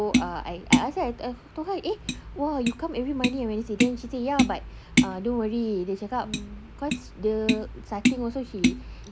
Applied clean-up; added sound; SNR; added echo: none; Tap; -1 dB; none.